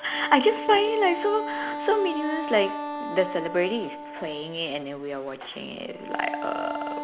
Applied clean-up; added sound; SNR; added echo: none; Wind instrument, woodwind instrument; 8 dB; none.